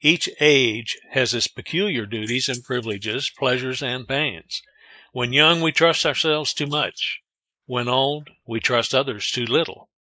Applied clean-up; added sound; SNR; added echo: neural mask model Resemble Enhance denoiser.